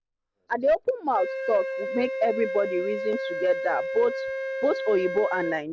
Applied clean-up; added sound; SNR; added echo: none; Wind instrument, woodwind instrument; 5 dB; none.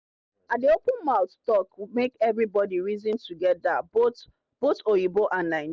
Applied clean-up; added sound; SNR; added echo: none; none; none; none.